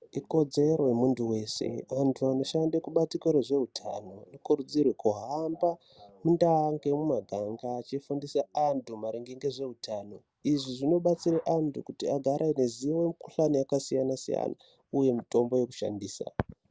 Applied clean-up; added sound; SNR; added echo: none; none; none; none.